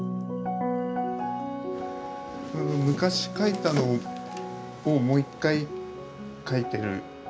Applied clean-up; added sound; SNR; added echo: none; none; none; none.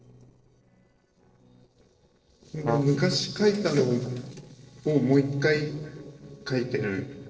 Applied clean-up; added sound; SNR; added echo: neural separator model SepFormer DNS4.